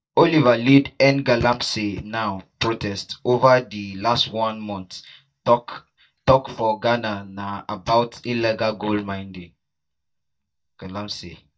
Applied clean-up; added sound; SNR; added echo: neural mask model DeepFilterNet 3.